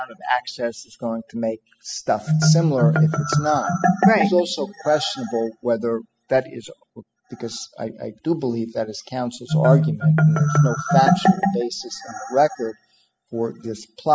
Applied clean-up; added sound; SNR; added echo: classical method spectral subtraction.